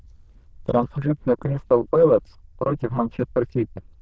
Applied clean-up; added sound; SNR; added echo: neural diffusion model UNIVERSE++.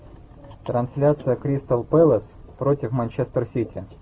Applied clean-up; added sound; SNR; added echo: none; none; none; none.